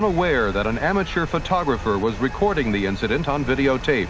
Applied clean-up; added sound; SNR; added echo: none; Engine; 14 dB; none.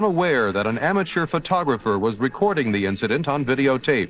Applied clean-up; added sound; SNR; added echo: neural separator model SepFormer DNS4.